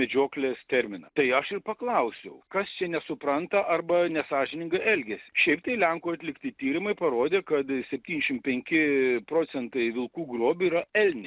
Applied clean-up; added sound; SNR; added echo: none; none; none; none.